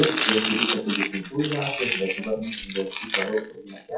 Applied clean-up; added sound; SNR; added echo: classical method WPE with log-MMSE.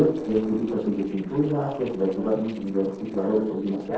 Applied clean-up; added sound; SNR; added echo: neural separator model SepFormer DNS4.